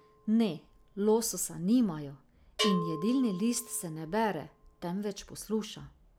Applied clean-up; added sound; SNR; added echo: none; Bell; 12 dB; none.